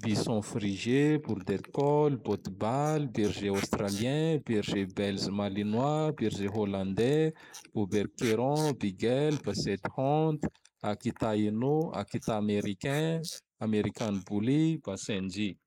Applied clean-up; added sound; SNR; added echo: neural mask model Resemble Enhance denoiser.